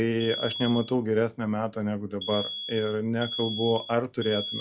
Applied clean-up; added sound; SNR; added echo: classical method log-MMSE.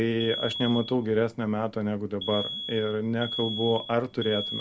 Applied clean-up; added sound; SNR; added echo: none; Alarm; 9 dB; none.